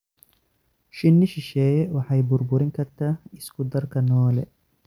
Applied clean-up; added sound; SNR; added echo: none; none; none; none.